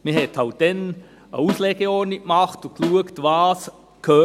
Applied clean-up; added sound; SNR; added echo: none; Snare drum; 14 dB; none.